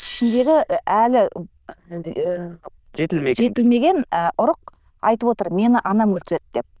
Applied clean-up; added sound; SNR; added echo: neural diffusion model UNIVERSE++.